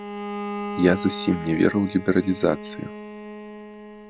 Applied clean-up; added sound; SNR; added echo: none; Bowed string instrument; 10 dB; none.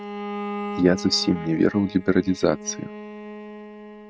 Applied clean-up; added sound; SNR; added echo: neural mask model RNNoise.